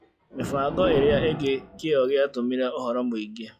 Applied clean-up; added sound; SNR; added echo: classical method log-MMSE.